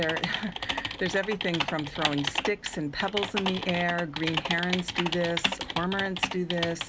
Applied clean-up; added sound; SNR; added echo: none; Typing; 3 dB; none.